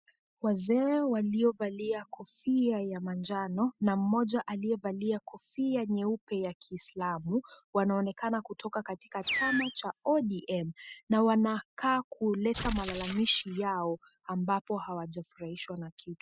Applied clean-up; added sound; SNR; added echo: classical method spectral subtraction.